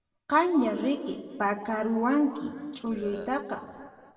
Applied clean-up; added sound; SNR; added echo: none; Burping, eructation; 15 dB; reverberation time 1.8 s.